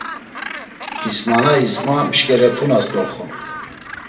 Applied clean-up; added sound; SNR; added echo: none; Gull, seagull; 10 dB; reverberation time 1.5 s.